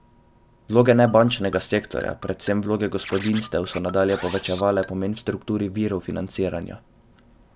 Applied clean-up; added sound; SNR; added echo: none; Scratching (performance technique) + Marimba, xylophone; 15 dB; none.